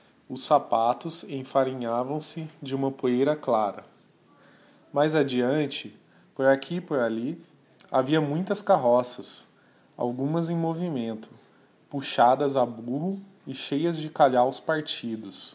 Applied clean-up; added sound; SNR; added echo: none; none; none; none.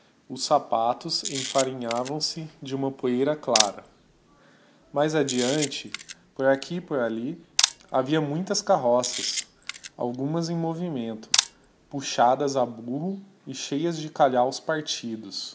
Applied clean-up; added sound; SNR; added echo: none; Camera; 6 dB; none.